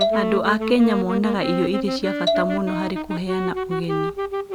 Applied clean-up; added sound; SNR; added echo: none; Wind instrument, woodwind instrument + Marimba, xylophone; 1 dB; none.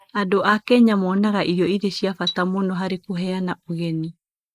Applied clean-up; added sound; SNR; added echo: neural mask model Resemble Enhance denoiser.